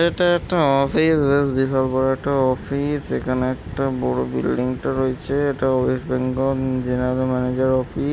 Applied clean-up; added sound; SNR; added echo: none; none; none; none.